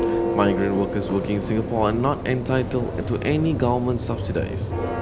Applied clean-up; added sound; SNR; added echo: none; Church bell; 3 dB; none.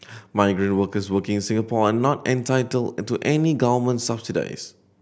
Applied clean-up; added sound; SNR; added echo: none; none; none; none.